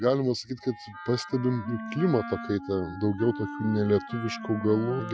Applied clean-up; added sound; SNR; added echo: classical method Wiener filter.